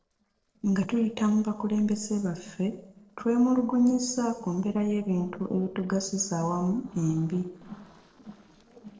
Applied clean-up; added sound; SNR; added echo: neural separator model SepFormer DNS4.